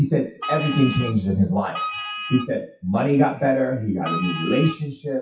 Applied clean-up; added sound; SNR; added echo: classical method WPE with log-MMSE.